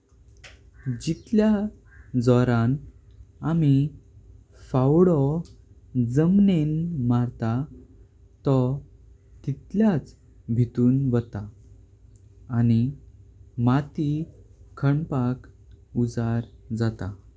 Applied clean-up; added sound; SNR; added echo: none; none; none; none.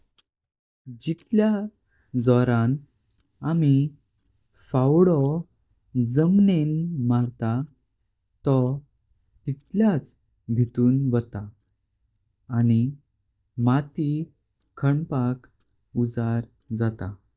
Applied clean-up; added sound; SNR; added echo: neural mask model DeepFilterNet 3.